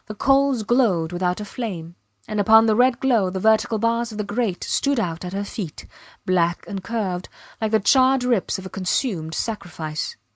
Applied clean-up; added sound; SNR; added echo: none; none; none; none.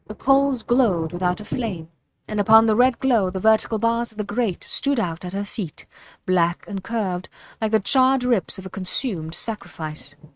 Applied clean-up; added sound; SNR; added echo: neural mask model RNNoise.